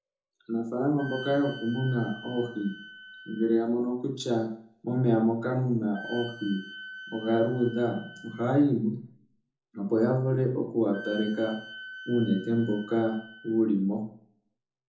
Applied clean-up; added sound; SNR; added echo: none; Wind instrument, woodwind instrument; 16 dB; reverberation time 0.6 s.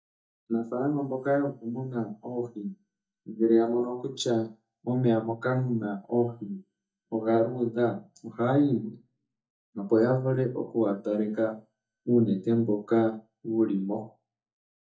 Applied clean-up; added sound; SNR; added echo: neural mask model DeepFilterNet 3.